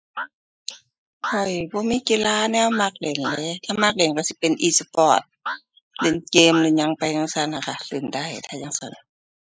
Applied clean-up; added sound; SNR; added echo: neural mask model Resemble Enhance denoiser.